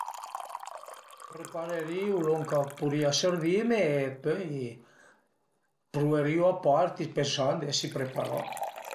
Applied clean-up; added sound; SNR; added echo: none; Liquid; 16 dB; none.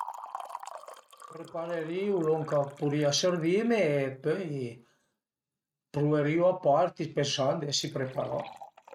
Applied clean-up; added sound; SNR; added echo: neural mask model RNNoise.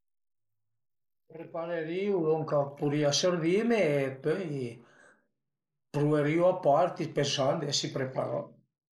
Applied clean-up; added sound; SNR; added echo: neural mask model Resemble Enhance denoiser.